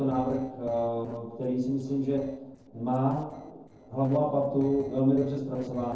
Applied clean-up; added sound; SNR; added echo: neural separator model SepFormer DNS4.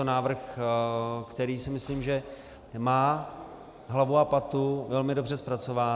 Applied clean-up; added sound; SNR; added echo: none; none; none; none.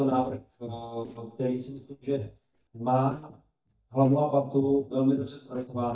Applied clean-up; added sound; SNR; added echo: neural mask model DeepFilterNet 3.